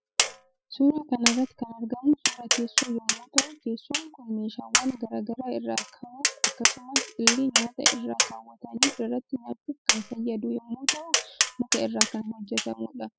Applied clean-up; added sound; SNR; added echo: classical method spectral subtraction.